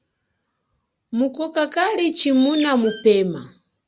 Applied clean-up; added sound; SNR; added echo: none; Bird; 17 dB; none.